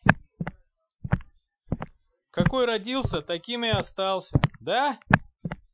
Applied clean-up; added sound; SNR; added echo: classical method Wiener filter.